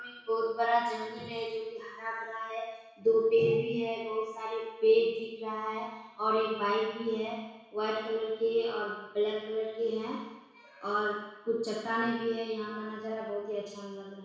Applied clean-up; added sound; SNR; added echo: none; none; none; reverberation time 1.1 s.